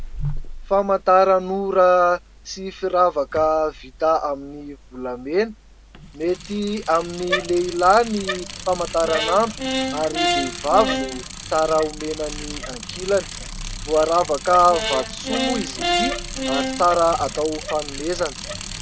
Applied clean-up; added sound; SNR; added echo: none; Brass instrument + Bicycle; 7 dB; none.